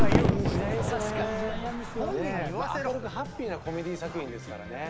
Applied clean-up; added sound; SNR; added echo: none; Fireworks; -2 dB; none.